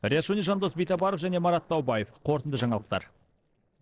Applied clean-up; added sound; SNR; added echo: neural separator model SepFormer DNS4.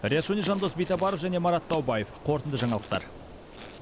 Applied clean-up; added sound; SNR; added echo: none; Insect + Crack / Crackle; 12 dB; none.